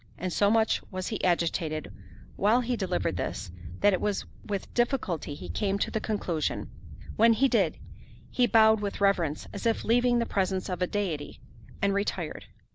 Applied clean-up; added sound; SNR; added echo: none; Thunder; 13 dB; none.